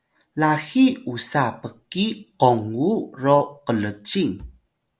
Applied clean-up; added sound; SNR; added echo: none; none; none; none.